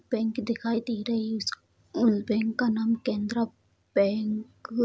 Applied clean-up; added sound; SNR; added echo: none; none; none; none.